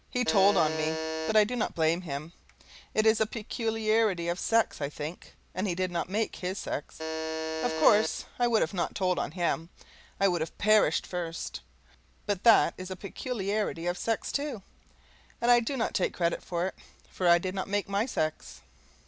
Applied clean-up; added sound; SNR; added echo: none; Alarm; 4 dB; none.